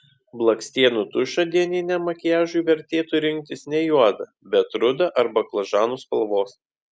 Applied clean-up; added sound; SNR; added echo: none; none; none; none.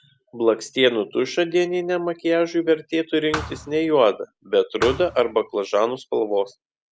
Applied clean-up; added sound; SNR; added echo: none; Thump, thud; 13 dB; none.